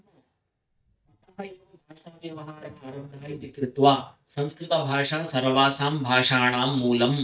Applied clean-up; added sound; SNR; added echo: neural mask model DeepFilterNet 3.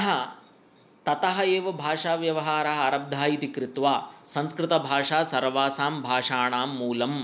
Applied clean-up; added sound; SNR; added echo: none; none; none; none.